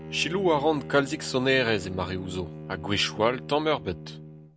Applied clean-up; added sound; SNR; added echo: none; Bowed string instrument; 12 dB; none.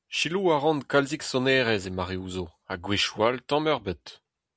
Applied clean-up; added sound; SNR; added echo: none; none; none; none.